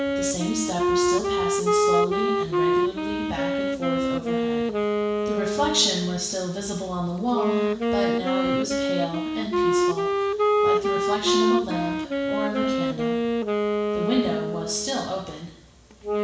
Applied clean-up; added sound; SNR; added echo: none; Wind instrument, woodwind instrument; -5 dB; reverberation time 0.7 s.